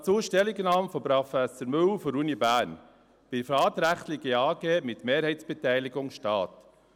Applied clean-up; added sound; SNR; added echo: none; none; none; none.